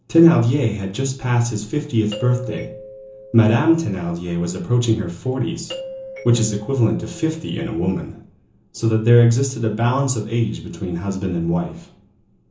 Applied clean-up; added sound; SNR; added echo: none; Doorbell; 16 dB; reverberation time 0.8 s.